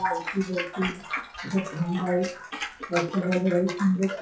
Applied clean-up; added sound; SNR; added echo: classical method WPE with log-MMSE.